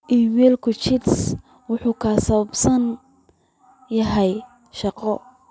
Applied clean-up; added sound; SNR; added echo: none; none; none; none.